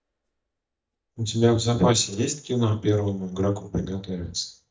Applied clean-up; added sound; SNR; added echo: neural mask model DeepFilterNet 3.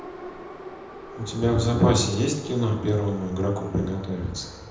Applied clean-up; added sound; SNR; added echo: none; Subway, metro, underground; 16 dB; reverberation time 0.8 s.